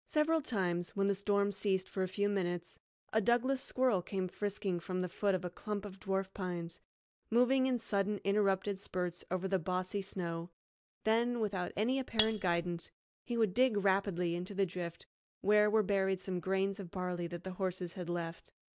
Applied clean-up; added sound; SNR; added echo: none; Cutlery, silverware; -4 dB; none.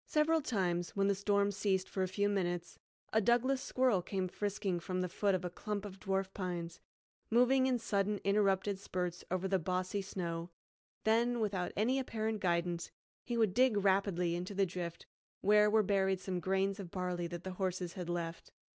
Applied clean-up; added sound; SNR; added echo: none; none; none; none.